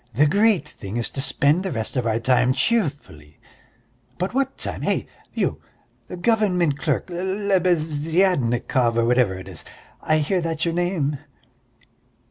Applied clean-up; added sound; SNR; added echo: none; none; none; none.